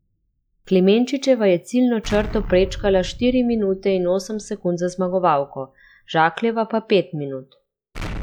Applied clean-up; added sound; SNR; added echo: classical method log-MMSE.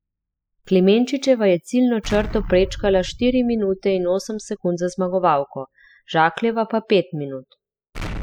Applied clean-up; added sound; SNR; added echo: classical method spectral subtraction.